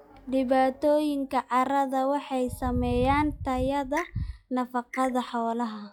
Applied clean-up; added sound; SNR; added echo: classical method log-MMSE.